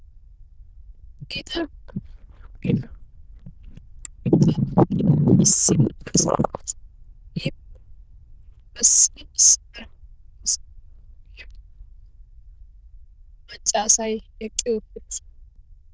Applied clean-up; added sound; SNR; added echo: neural diffusion model UNIVERSE++.